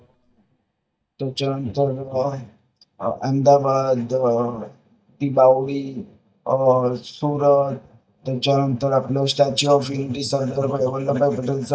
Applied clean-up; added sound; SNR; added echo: neural mask model DeepFilterNet 3.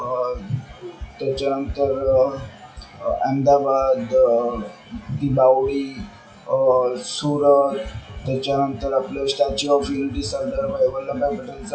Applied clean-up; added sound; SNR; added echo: classical method WPE with log-MMSE.